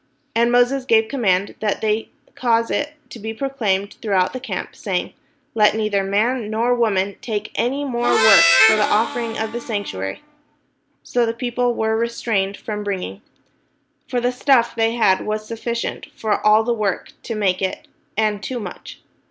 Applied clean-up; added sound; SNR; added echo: none; Harmonica; 0 dB; none.